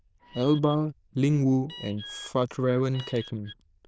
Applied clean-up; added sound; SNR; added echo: neural diffusion model UNIVERSE++.